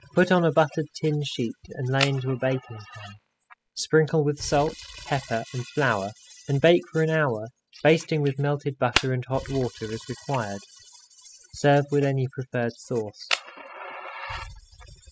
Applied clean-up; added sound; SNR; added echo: classical method spectral subtraction.